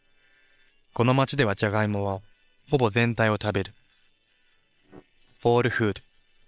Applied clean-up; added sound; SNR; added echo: neural separator model SepFormer WHAM!.